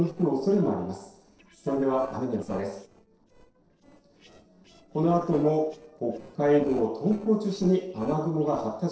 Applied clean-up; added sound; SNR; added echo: neural separator model SepFormer DNS4.